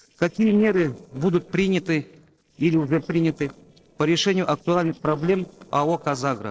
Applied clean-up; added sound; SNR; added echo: neural separator model SepFormer DNS4.